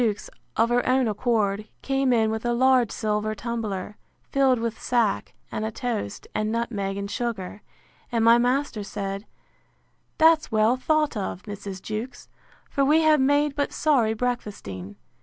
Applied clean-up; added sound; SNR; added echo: none; none; none; none.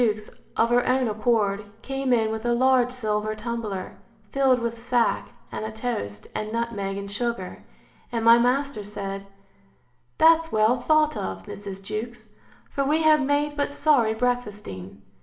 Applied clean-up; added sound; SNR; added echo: none; none; none; reverberation time 0.9 s.